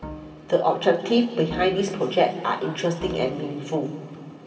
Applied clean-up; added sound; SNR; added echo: none; Bowed string instrument; 18 dB; reverberation time 2.3 s.